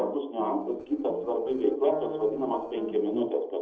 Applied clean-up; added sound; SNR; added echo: neural separator model SepFormer DNS4.